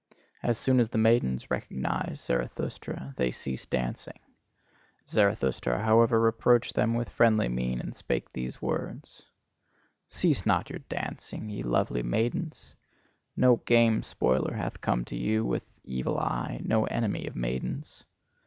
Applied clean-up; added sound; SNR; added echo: none; none; none; none.